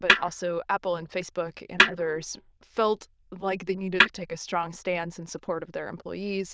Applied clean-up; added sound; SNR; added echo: neural diffusion model UNIVERSE++.